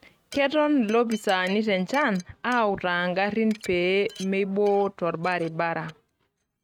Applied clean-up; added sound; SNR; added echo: neural mask model RNNoise.